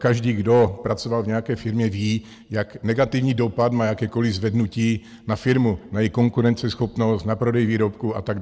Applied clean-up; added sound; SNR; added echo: none; none; none; none.